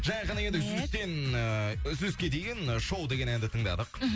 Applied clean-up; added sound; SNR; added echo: none; none; none; none.